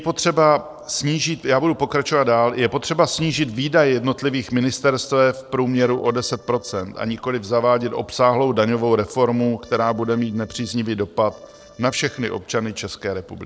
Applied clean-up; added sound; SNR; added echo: neural separator model SepFormer DNS4.